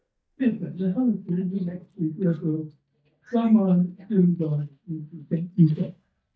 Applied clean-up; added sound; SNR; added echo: neural mask model DeepFilterNet 3.